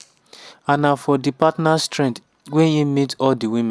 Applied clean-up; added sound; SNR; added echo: none; none; none; none.